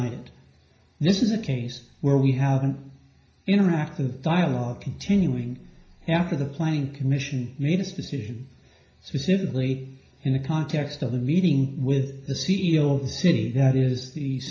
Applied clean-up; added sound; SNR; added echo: none; none; none; reverberation time 0.5 s.